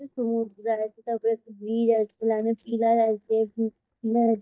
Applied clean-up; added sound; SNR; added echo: neural mask model DeepFilterNet 3.